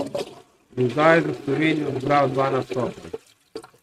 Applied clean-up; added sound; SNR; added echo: neural mask model RNNoise.